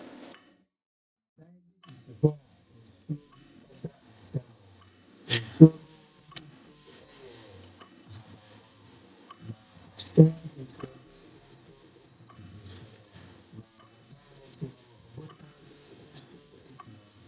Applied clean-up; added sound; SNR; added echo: neural mask model DeepFilterNet 3.